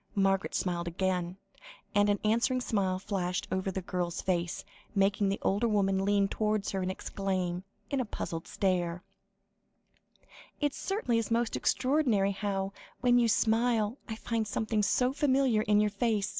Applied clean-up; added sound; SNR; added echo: none; none; none; none.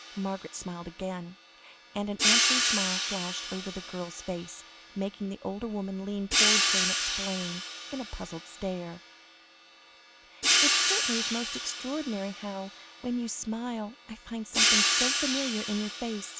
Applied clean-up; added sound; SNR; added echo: none; Hi-hat; -5 dB; none.